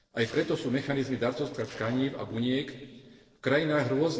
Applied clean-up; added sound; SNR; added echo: neural separator model SepFormer DNS4.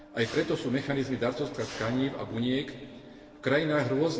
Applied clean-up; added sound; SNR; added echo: none; Mechanisms; 18 dB; reverberation time 2.3 s.